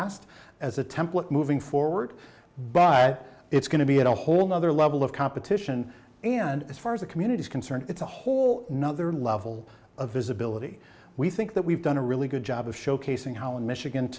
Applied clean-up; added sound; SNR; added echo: none; none; none; none.